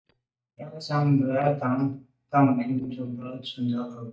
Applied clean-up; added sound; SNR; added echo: neural mask model DeepFilterNet 3.